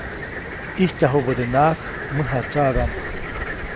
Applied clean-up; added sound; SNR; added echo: none; Cricket; 3 dB; none.